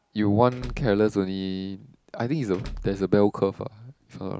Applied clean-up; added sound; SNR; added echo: none; Door / Car; 16 dB; none.